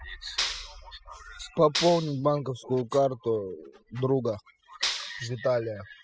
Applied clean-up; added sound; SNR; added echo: classical method spectral subtraction.